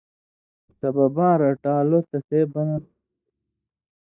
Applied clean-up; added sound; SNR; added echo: neural mask model DeepFilterNet 3.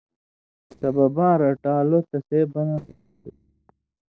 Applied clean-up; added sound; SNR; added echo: neural separator model SepFormer DNS4.